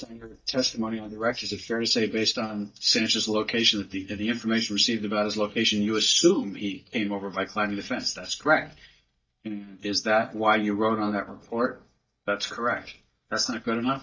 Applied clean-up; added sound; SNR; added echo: neural mask model DeepFilterNet 3.